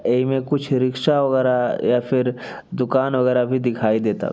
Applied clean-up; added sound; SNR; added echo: none; none; none; none.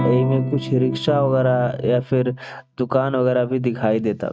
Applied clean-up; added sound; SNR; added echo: neural mask model RNNoise.